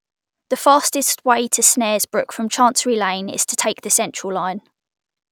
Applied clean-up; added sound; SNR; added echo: none; none; none; none.